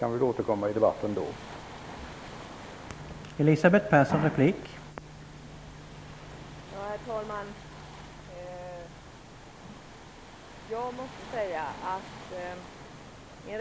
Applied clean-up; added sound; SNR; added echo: none; Waves, surf; 16 dB; none.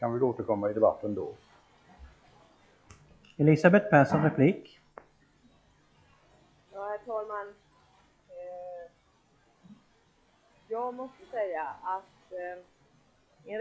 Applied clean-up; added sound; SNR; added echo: classical method log-MMSE.